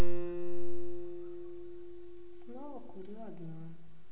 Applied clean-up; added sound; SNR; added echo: none; Acoustic guitar; 17 dB; reverberation time 1.6 s.